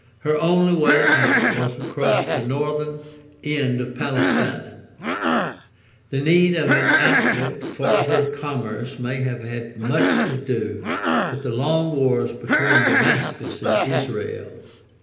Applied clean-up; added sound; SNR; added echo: none; Cough; 0 dB; reverberation time 0.9 s.